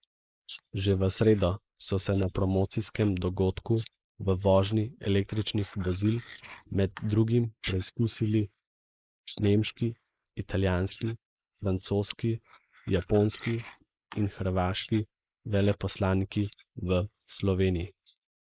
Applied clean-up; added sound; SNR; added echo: neural mask model Resemble Enhance denoiser.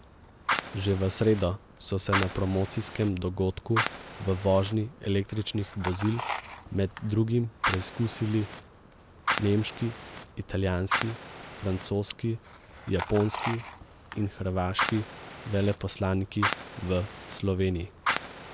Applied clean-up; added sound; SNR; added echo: none; Fire; 7 dB; none.